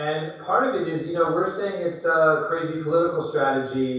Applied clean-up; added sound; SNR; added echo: none; none; none; reverberation time 0.7 s.